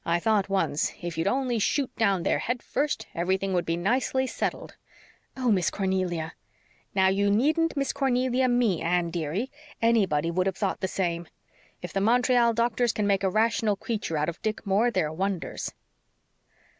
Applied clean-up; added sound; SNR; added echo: none; none; none; none.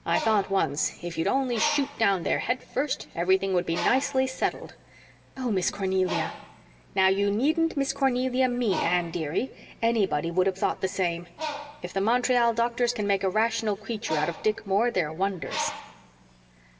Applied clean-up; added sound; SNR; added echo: none; Bird; 13 dB; reverberation time 0.7 s.